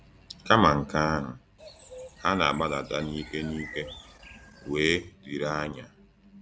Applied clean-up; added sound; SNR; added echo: none; Bird; 17 dB; none.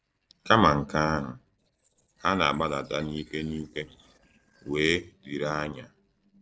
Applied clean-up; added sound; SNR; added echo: neural separator model SepFormer DNS4.